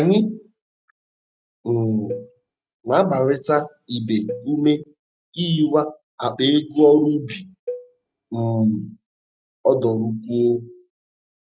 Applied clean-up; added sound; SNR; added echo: neural mask model RNNoise.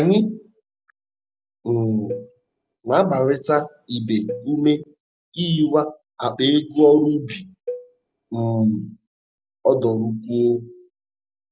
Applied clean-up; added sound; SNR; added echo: none; Cowbell; 16 dB; none.